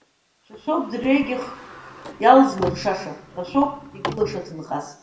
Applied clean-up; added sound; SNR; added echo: none; Sliding door; 13 dB; reverberation time 0.7 s.